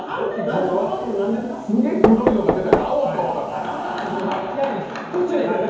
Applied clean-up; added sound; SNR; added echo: none; Knock; 3 dB; reverberation time 0.9 s.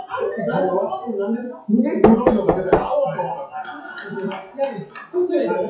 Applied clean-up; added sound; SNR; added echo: classical method WPE with log-MMSE.